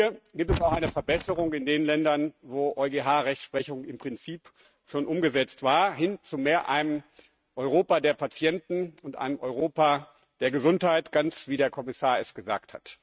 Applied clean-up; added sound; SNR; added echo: neural mask model RNNoise.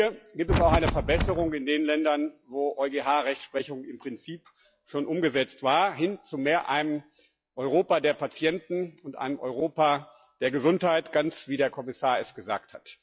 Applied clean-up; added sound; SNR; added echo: classical method log-MMSE.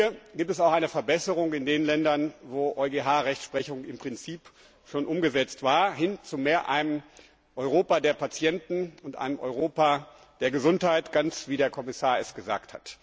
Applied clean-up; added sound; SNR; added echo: none; none; none; none.